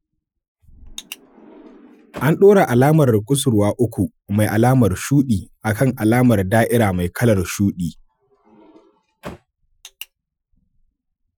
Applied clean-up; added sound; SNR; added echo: classical method Wiener filter.